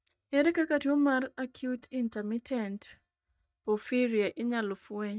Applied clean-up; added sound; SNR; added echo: neural mask model DeepFilterNet 3.